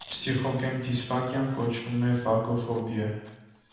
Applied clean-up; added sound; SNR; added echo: none; Chewing, mastication; 19 dB; reverberation time 1.1 s.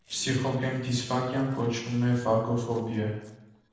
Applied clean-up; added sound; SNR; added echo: neural separator model SepFormer DNS4.